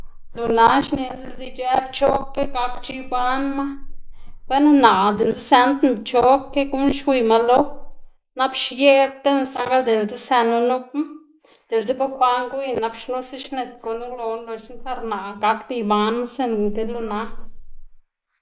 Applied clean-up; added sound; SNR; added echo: neural mask model Resemble Enhance denoiser.